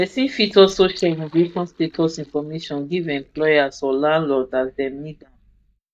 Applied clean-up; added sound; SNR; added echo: neural mask model DeepFilterNet 3.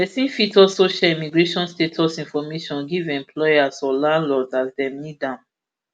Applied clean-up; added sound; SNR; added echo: none; none; none; none.